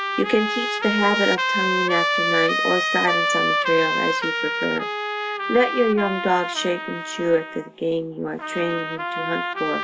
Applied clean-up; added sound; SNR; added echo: none; Trumpet; 1 dB; none.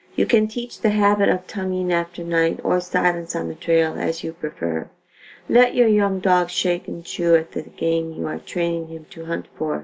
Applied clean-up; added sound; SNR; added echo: none; none; none; none.